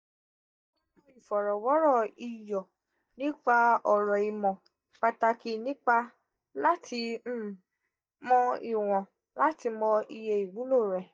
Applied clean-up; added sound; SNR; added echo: neural mask model DeepFilterNet 3.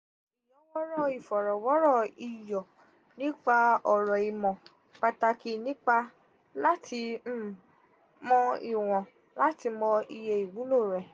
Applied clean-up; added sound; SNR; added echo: none; none; none; none.